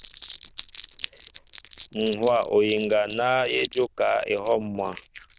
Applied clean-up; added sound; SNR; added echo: neural diffusion model UNIVERSE++.